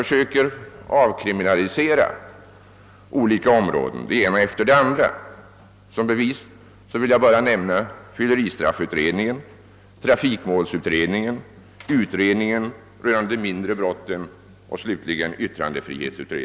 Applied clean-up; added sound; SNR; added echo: none; none; none; none.